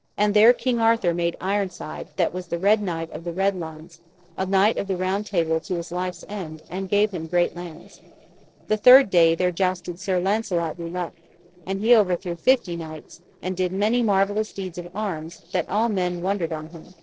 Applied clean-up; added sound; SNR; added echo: neural separator model SepFormer DNS4.